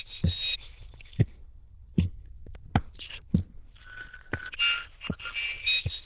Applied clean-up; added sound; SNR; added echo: neural diffusion model UNIVERSE++.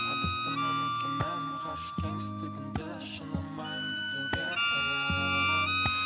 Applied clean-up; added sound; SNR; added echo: none; Harmonica; -4 dB; none.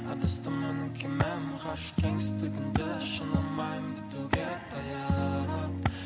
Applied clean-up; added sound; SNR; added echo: none; none; none; none.